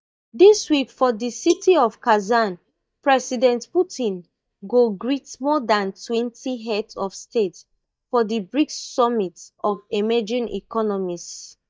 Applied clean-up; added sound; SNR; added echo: neural mask model DeepFilterNet 3.